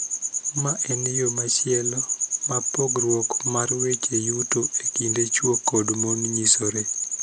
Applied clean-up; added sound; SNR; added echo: none; none; none; none.